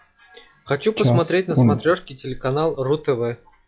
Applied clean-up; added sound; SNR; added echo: classical method log-MMSE.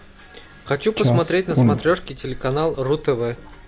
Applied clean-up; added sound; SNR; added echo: none; Clock; 2 dB; none.